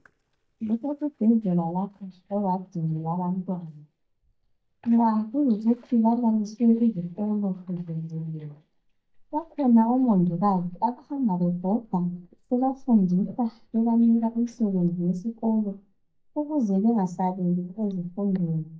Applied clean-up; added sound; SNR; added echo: neural mask model DeepFilterNet 3.